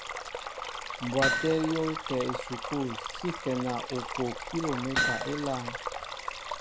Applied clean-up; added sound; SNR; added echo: none; Hammer + Stream; 2 dB; none.